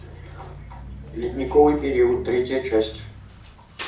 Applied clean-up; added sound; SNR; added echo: none; Bus; 13 dB; reverberation time 0.6 s.